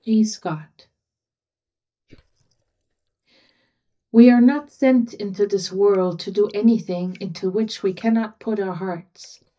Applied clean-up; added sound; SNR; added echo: neural mask model DeepFilterNet 3.